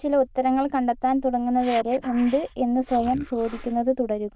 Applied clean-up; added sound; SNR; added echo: neural diffusion model UNIVERSE++.